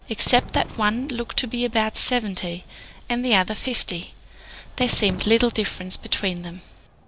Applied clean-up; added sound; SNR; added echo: none; Crowd / Cheering / Fireworks; 18 dB; none.